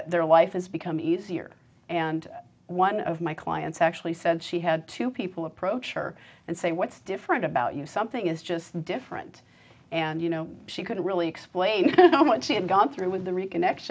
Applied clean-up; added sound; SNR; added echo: none; none; none; none.